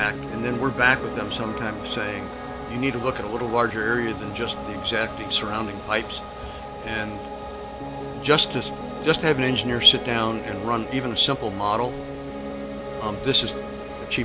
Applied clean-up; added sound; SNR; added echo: none; Piano; 8 dB; none.